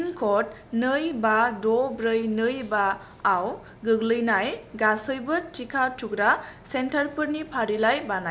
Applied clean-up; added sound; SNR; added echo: none; none; none; none.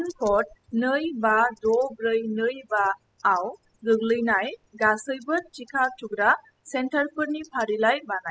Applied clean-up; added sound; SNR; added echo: classical method spectral subtraction.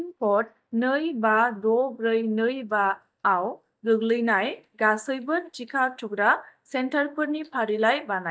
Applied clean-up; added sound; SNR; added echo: neural mask model DeepFilterNet 3.